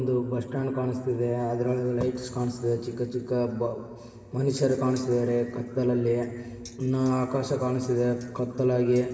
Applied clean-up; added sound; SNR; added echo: none; none; none; reverberation time 2.1 s.